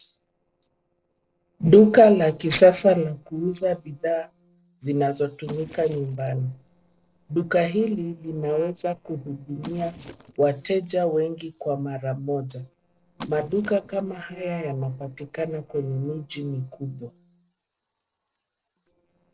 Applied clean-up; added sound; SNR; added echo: neural separator model SepFormer DNS4.